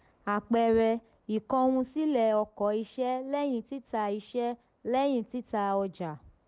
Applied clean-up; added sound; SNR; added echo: none; none; none; none.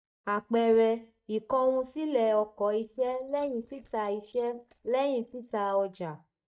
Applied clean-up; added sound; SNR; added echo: neural mask model DeepFilterNet 3.